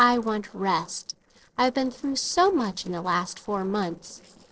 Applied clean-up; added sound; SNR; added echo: neural separator model SepFormer DNS4.